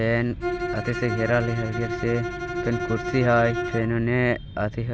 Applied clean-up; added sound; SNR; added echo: none; Bowed string instrument; 7 dB; none.